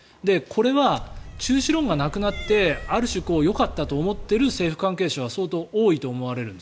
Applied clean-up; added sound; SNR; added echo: none; Cat; 12 dB; none.